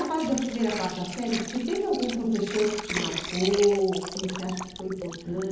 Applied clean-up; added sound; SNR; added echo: none; Water; 9 dB; reverberation time 0.9 s.